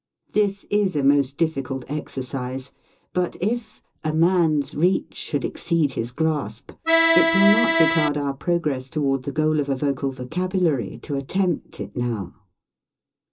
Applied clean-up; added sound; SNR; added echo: none; Accordion; -5 dB; reverberation time 0.2 s.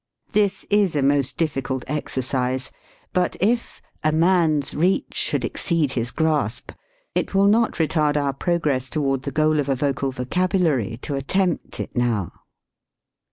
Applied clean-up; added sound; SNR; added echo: none; none; none; none.